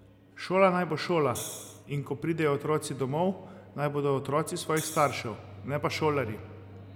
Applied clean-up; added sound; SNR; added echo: none; Hi-hat; 13 dB; none.